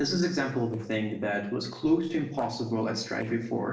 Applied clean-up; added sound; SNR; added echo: neural separator model SepFormer DNS4.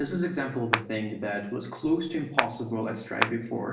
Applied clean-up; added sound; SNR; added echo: none; Clapping; -1 dB; reverberation time 0.9 s.